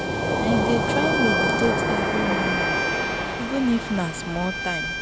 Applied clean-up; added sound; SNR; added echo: none; Bowed string instrument + Waves, surf; -3 dB; none.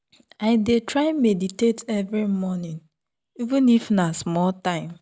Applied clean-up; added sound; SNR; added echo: none; none; none; none.